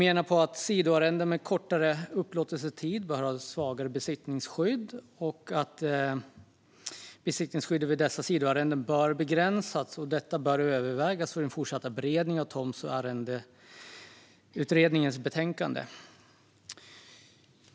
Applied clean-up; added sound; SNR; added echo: none; none; none; none.